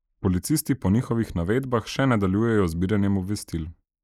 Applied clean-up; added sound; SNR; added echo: neural mask model Resemble Enhance denoiser.